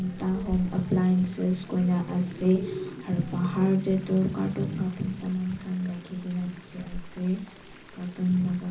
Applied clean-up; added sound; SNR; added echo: none; Chatter / Stream; 18 dB; reverberation time 0.5 s.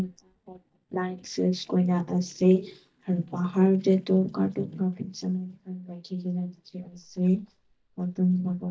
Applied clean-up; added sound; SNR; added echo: neural mask model DeepFilterNet 3.